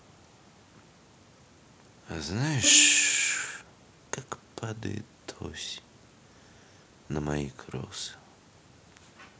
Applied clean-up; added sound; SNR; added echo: none; Bowed string instrument; 12 dB; none.